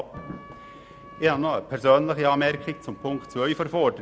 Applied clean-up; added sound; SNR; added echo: none; Wind instrument, woodwind instrument + Thunder; 19 dB; none.